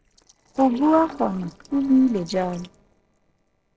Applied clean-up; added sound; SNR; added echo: neural separator model SepFormer DNS4.